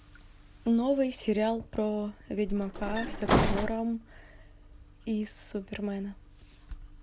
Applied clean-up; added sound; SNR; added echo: none; Bus; -3 dB; none.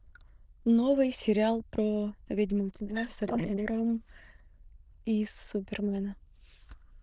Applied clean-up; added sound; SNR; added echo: neural diffusion model UNIVERSE++.